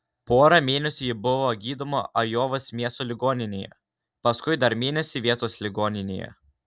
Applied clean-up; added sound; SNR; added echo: none; none; none; none.